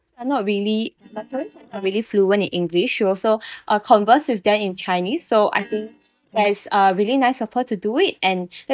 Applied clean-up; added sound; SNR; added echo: neural mask model DeepFilterNet 3.